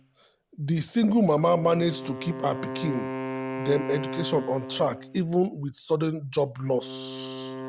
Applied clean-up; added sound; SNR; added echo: none; Wind instrument, woodwind instrument; 10 dB; none.